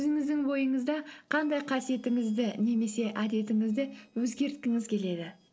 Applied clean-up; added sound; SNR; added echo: neural separator model SepFormer DNS4.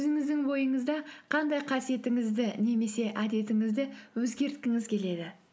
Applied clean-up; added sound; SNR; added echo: neural mask model Resemble Enhance denoiser.